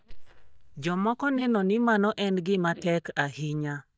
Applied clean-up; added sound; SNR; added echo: neural mask model DeepFilterNet 3.